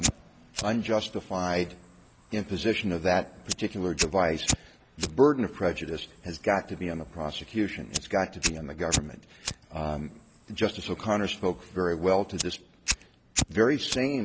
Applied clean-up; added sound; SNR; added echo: none; Fire; 7 dB; none.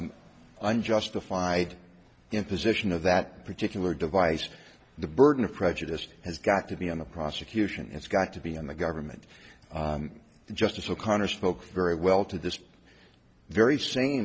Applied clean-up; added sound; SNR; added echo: none; none; none; none.